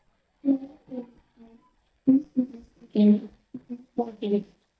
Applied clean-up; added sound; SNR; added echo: neural mask model DeepFilterNet 3.